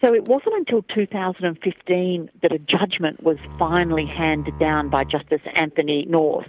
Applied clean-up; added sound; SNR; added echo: none; Bowed string instrument; 14 dB; none.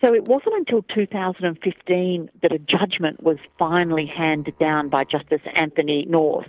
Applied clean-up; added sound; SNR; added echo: neural separator model SepFormer DNS4.